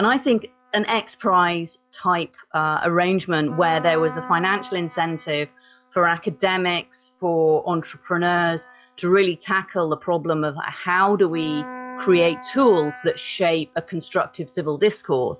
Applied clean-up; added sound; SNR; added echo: classical method log-MMSE.